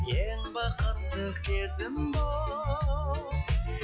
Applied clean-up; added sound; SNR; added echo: classical method log-MMSE.